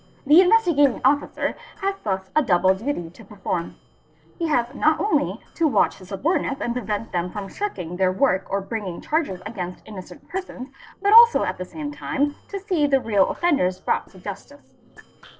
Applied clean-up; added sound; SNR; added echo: neural separator model SepFormer DNS4.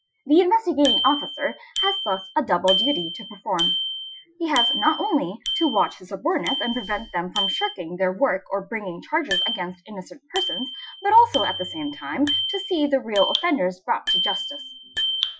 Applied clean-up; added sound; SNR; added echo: classical method Wiener filter.